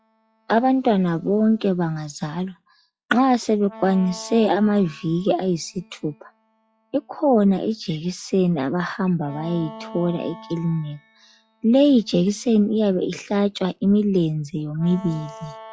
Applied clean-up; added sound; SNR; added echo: classical method log-MMSE.